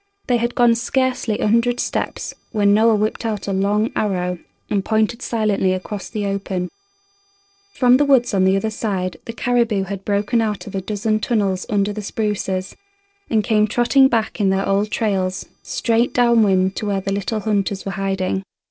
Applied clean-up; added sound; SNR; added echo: neural separator model SepFormer DNS4.